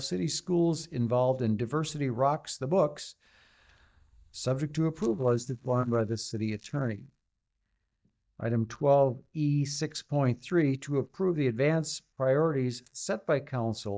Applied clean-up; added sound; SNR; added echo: neural mask model DeepFilterNet 3.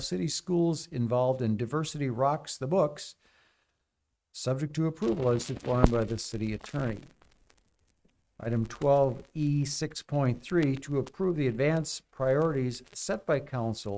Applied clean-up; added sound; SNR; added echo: neural mask model RNNoise.